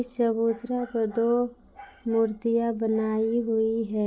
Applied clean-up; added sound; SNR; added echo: none; none; none; none.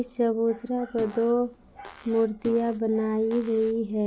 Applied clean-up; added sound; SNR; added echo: none; Fart; 20 dB; none.